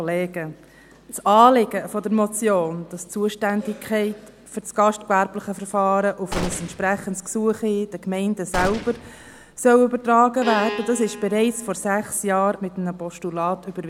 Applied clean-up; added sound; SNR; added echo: none; Bowed string instrument + Gunshot, gunfire; 11 dB; none.